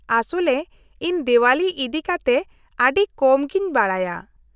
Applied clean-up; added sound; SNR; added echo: none; none; none; none.